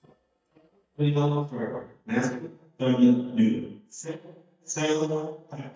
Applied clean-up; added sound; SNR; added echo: neural mask model DeepFilterNet 3.